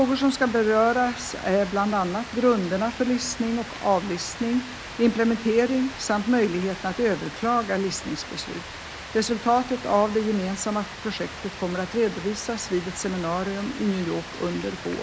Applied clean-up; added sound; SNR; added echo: none; Rain; 13 dB; none.